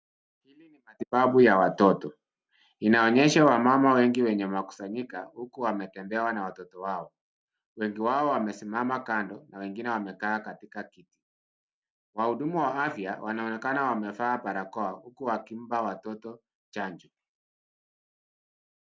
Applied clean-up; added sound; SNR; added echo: none; none; none; none.